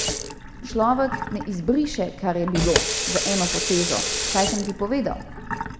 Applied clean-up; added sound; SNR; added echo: none; Sink (filling or washing) / Water tap, faucet; 2 dB; reverberation time 1.2 s.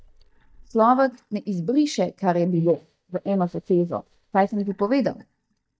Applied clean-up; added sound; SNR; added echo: neural mask model DeepFilterNet 3.